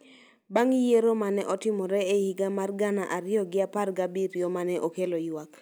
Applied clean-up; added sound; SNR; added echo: none; none; none; none.